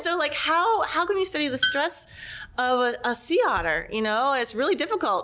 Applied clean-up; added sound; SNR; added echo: none; Tools; 11 dB; none.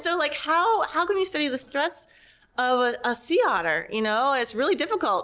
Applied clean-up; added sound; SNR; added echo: neural separator model SepFormer DNS4.